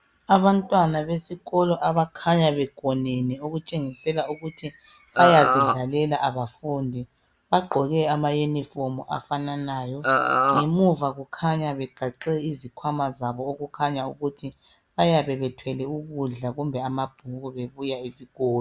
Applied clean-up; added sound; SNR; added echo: none; Burping, eructation; -3 dB; none.